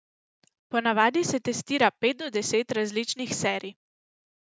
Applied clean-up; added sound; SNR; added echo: none; none; none; none.